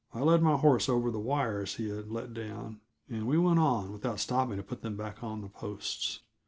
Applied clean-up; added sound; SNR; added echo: none; none; none; none.